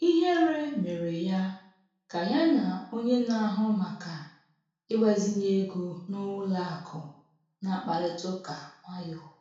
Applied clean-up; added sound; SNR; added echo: none; none; none; reverberation time 0.5 s.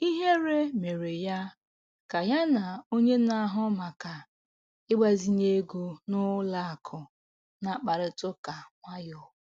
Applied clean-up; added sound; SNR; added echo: none; none; none; none.